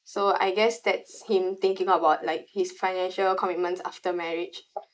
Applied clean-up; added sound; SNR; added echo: neural mask model Resemble Enhance denoiser.